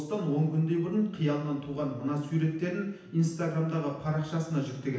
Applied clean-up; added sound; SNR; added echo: none; none; none; reverberation time 0.9 s.